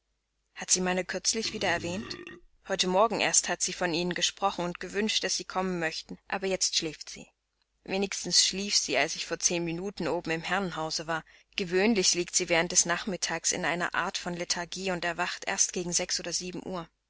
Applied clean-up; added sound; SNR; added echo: none; Burping, eructation; 14 dB; none.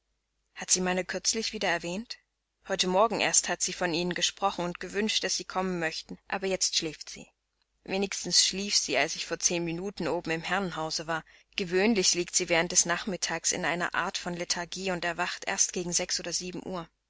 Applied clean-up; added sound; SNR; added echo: none; none; none; none.